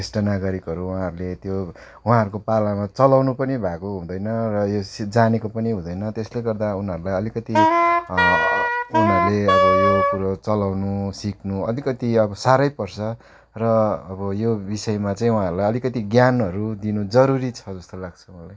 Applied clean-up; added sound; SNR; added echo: none; Wind instrument, woodwind instrument; -4 dB; none.